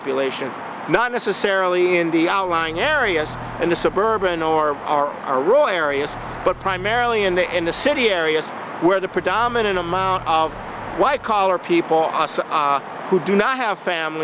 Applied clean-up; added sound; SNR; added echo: none; Car; 19 dB; none.